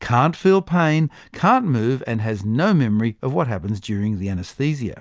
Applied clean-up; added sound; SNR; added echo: none; none; none; none.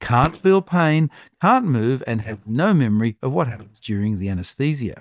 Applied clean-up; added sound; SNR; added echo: neural mask model DeepFilterNet 3.